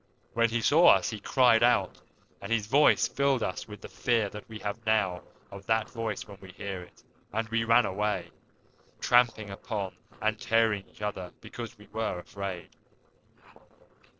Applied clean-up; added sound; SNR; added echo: neural separator model SepFormer DNS4.